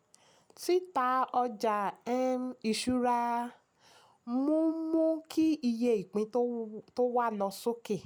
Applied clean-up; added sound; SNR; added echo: none; none; none; none.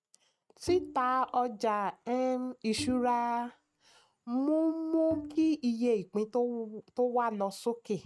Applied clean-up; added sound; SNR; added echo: neural mask model RNNoise.